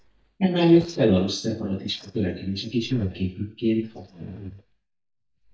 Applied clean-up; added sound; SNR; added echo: neural mask model DeepFilterNet 3.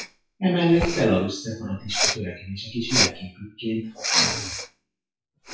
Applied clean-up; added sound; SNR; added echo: classical method WPE with log-MMSE.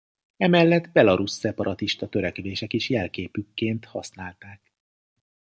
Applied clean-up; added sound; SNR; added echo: none; none; none; none.